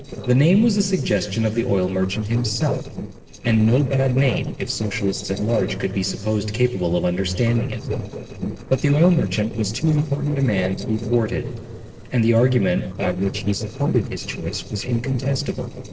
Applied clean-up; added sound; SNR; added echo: neural separator model SepFormer DNS4.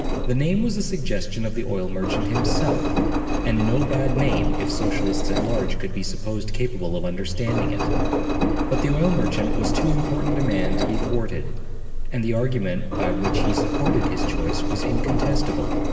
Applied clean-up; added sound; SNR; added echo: none; Engine; -4 dB; reverberation time 2.5 s.